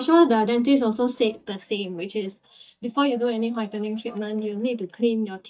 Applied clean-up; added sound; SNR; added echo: neural mask model DeepFilterNet 3.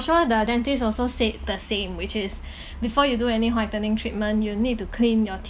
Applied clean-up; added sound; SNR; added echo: none; none; none; none.